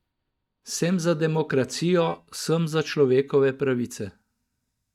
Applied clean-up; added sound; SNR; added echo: neural mask model DeepFilterNet 3.